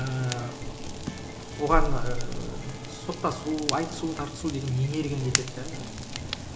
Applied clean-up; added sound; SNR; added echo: none; Fire; 8 dB; reverberation time 0.9 s.